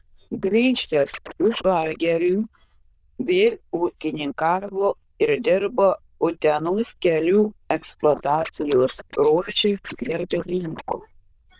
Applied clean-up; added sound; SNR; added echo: neural diffusion model UNIVERSE++.